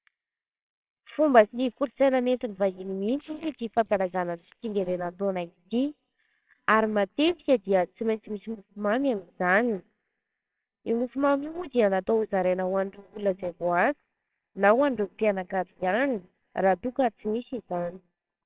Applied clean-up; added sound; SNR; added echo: neural separator model SepFormer WHAMR!.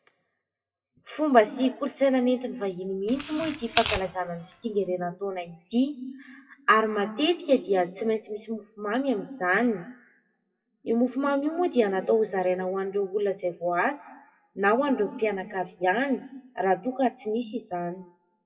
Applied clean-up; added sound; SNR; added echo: classical method WPE with log-MMSE.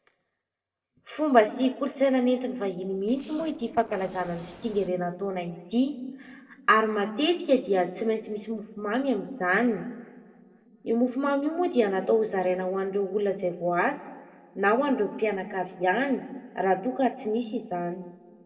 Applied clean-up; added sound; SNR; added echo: neural separator model SepFormer DNS4.